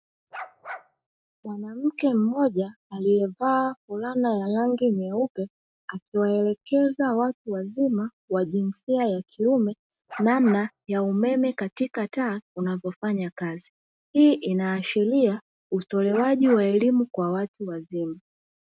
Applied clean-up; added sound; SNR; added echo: neural mask model RNNoise.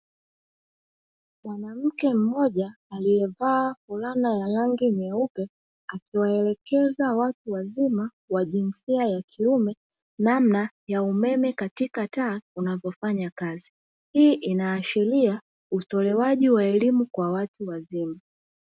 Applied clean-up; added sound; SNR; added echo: none; none; none; none.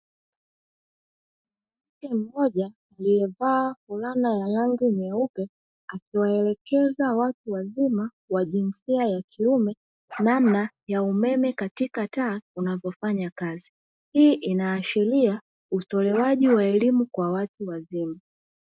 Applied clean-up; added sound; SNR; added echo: neural mask model DeepFilterNet 3.